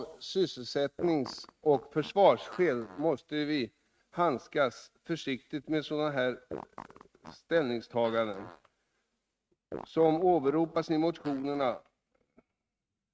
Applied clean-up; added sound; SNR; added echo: neural mask model RNNoise.